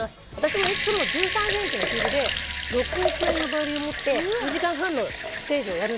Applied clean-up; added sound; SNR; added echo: none; Sink (filling or washing) / Water tap, faucet / Liquid; 0 dB; none.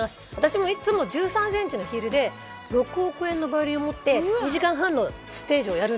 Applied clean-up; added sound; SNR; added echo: none; none; none; none.